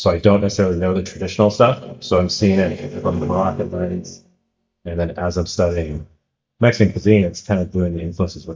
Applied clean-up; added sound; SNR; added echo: neural mask model DeepFilterNet 3.